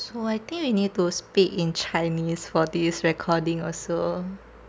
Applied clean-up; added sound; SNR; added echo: none; none; none; none.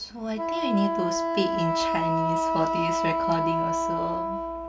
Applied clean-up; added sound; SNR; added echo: none; Wind instrument, woodwind instrument; -3 dB; reverberation time 0.2 s.